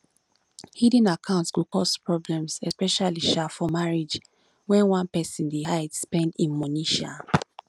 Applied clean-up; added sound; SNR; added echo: none; none; none; none.